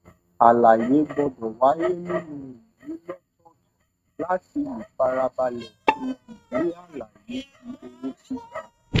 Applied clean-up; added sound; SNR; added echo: neural mask model RNNoise.